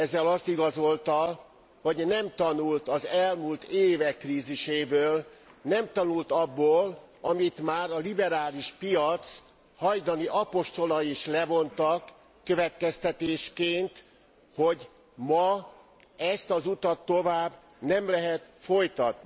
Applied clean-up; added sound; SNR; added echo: none; none; none; none.